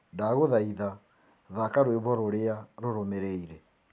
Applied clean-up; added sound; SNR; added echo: none; none; none; none.